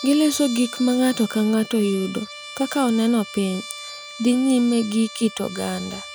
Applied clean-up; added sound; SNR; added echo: none; Trumpet; 15 dB; none.